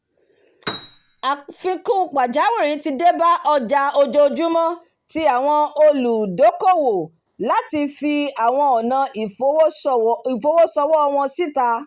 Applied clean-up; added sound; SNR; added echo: none; Piano; 16 dB; none.